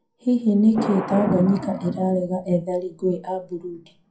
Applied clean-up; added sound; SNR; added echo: classical method WPE with log-MMSE.